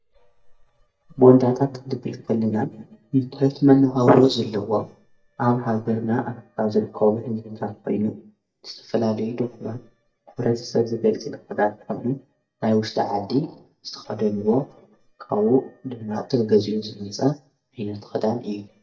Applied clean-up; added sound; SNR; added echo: neural mask model DeepFilterNet 3.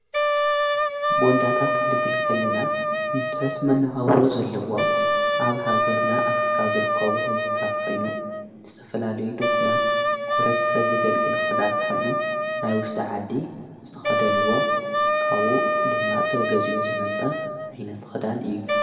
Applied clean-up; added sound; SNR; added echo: none; Wind instrument, woodwind instrument; -3 dB; reverberation time 1.9 s.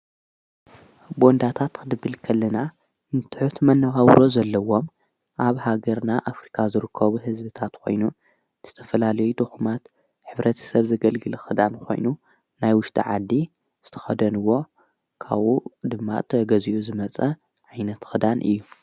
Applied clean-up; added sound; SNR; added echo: none; none; none; none.